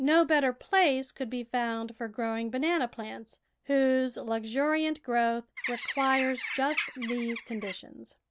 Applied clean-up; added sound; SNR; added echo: none; Bird; 7 dB; none.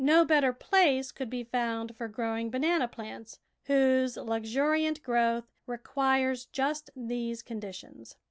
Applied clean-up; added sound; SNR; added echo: none; none; none; none.